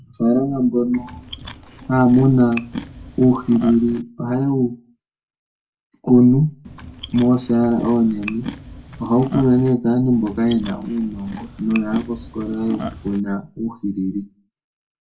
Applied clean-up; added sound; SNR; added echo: none; Chewing, mastication; 13 dB; reverberation time 0.2 s.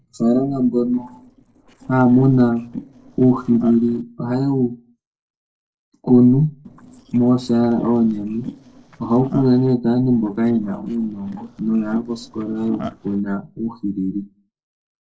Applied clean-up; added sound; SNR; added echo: neural separator model SepFormer DNS4.